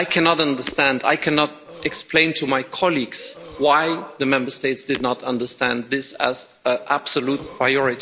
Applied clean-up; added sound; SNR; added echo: none; Burping, eructation + Shatter; 19 dB; none.